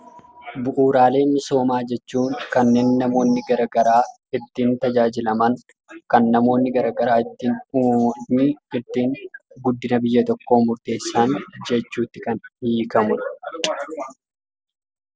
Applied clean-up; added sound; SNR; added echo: none; none; none; none.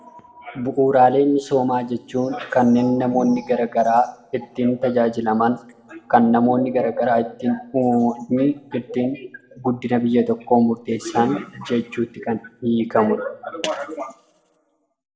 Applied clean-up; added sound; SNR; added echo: none; none; none; reverberation time 1.2 s.